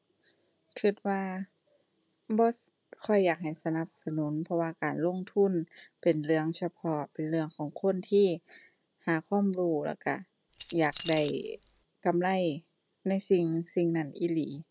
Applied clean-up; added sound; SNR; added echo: none; Keys jangling; 4 dB; none.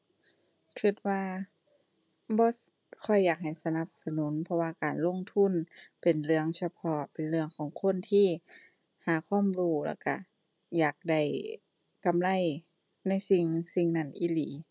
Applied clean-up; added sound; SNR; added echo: none; none; none; none.